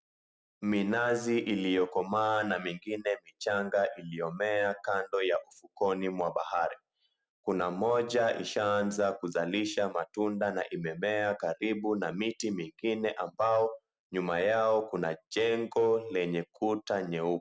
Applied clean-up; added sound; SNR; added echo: none; none; none; none.